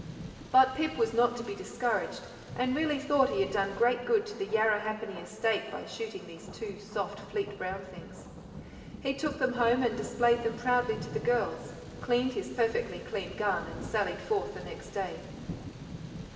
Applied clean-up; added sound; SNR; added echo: none; Thunder; 13 dB; reverberation time 2.7 s.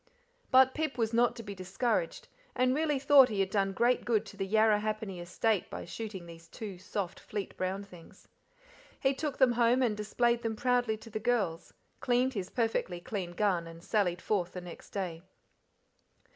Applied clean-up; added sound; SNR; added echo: none; none; none; none.